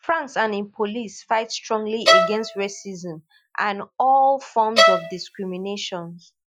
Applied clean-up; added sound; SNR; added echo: classical method Wiener filter.